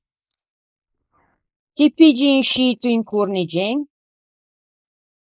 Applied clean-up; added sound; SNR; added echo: neural mask model Resemble Enhance denoiser.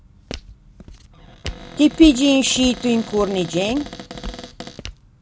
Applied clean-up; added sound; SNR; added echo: none; Walk, footsteps + Cupboard open or close; 14 dB; none.